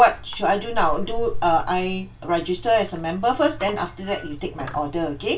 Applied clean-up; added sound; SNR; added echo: none; Squeak; 8 dB; reverberation time 0.2 s.